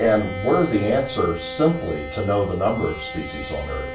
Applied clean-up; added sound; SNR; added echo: none; Bowed string instrument; 11 dB; reverberation time 0.3 s.